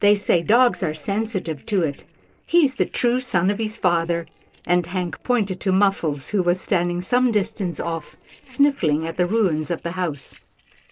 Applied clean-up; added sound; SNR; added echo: neural separator model SepFormer DNS4.